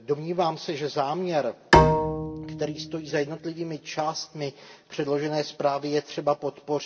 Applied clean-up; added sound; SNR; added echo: none; Bowed string instrument; -4 dB; reverberation time 1.9 s.